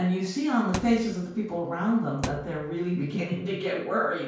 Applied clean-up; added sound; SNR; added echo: none; Thump, thud; 13 dB; reverberation time 0.5 s.